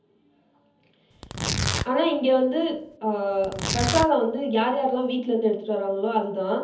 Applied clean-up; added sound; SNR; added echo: none; Tearing; 6 dB; reverberation time 0.7 s.